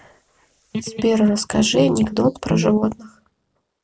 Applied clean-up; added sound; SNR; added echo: neural mask model Resemble Enhance denoiser.